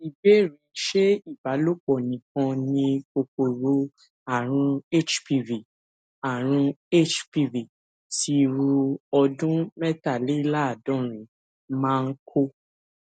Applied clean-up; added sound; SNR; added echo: none; none; none; none.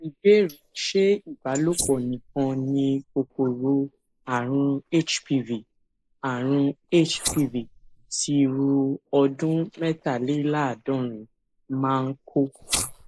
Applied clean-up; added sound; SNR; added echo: neural mask model Resemble Enhance denoiser.